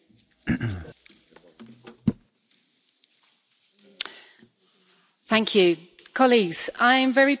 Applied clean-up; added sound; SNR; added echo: none; Cough; 2 dB; none.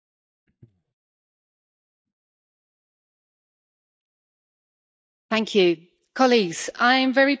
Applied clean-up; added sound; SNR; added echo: neural mask model DeepFilterNet 3.